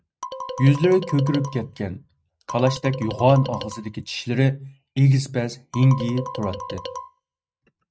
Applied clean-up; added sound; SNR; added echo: neural mask model RNNoise.